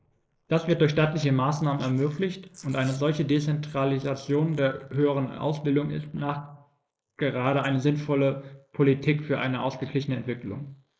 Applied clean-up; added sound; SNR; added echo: neural mask model Resemble Enhance denoiser.